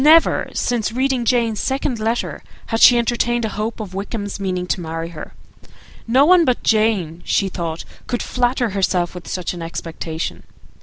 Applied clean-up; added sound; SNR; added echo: none; none; none; none.